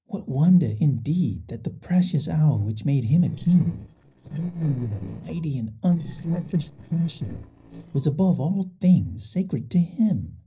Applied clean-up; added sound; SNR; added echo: neural separator model SepFormer DNS4.